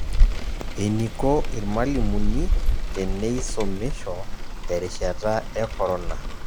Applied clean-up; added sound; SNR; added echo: none; Rain; -4 dB; none.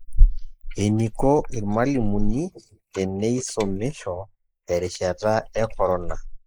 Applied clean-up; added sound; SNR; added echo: neural mask model Resemble Enhance denoiser.